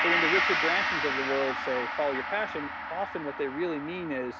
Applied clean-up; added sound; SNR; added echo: none; Gong; -1 dB; none.